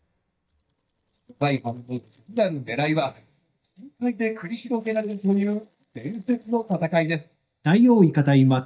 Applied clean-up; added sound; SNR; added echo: neural mask model DeepFilterNet 3.